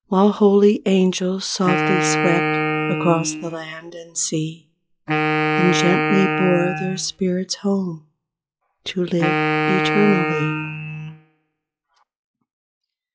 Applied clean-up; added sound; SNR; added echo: classical method log-MMSE.